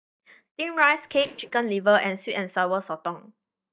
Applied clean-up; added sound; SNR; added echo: neural mask model DeepFilterNet 3.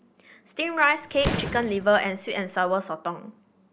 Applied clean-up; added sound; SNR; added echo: none; Fireworks; 8 dB; none.